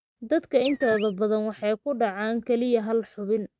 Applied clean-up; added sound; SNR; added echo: neural mask model RNNoise.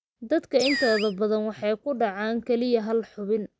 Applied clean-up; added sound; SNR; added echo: none; Animal; 8 dB; none.